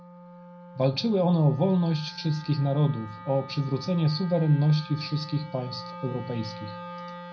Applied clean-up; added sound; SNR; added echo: none; Wind instrument, woodwind instrument; 16 dB; reverberation time 0.5 s.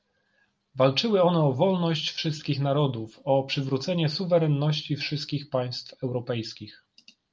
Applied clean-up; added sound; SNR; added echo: none; none; none; none.